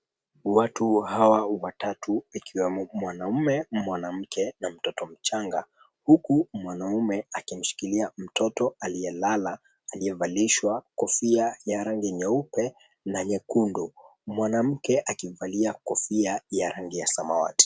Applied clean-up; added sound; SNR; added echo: none; none; none; none.